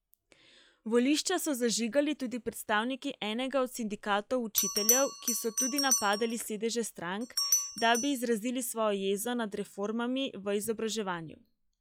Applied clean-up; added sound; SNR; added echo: classical method log-MMSE.